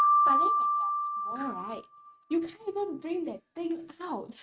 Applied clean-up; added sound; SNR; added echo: neural mask model RNNoise.